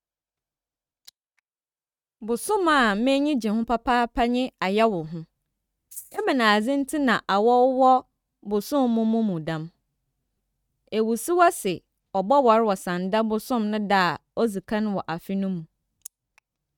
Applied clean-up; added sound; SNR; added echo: neural mask model RNNoise.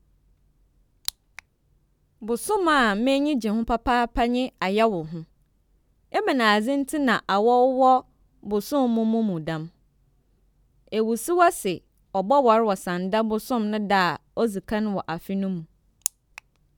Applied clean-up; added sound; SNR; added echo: none; none; none; none.